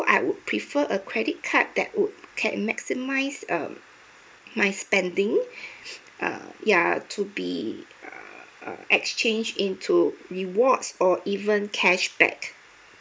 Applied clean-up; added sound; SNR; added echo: none; none; none; none.